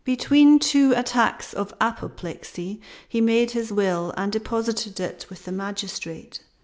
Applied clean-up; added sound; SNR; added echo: none; none; none; none.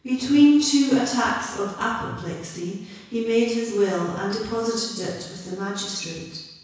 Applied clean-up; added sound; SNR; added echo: none; none; none; reverberation time 1.1 s.